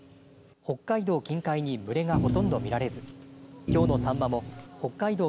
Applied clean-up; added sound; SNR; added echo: none; Thump, thud; -1 dB; none.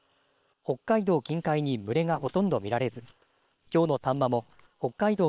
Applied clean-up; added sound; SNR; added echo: neural separator model SepFormer WHAM!.